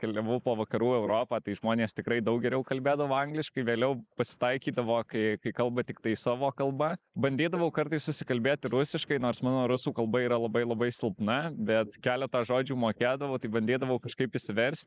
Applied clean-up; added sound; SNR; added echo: neural mask model Resemble Enhance denoiser.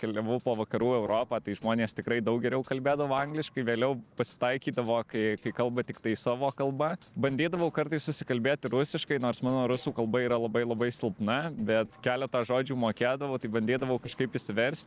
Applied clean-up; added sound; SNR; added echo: neural separator model SepFormer DNS4.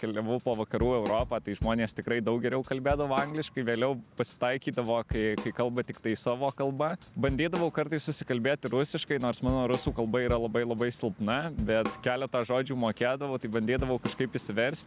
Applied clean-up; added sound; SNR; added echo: none; Drum / Drum kit; 12 dB; none.